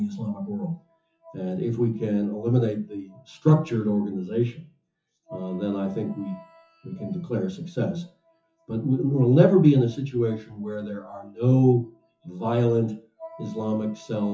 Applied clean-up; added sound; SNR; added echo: classical method WPE with log-MMSE.